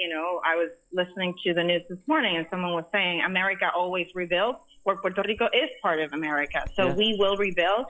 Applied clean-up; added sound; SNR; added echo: classical method log-MMSE.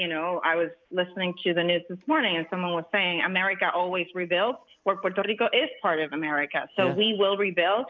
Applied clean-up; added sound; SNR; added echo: none; none; none; none.